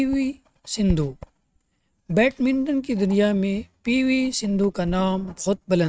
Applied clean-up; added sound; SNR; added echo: neural mask model RNNoise.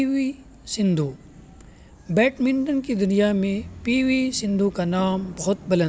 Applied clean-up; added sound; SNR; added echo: none; none; none; none.